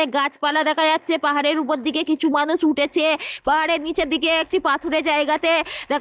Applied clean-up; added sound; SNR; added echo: neural mask model DeepFilterNet 3.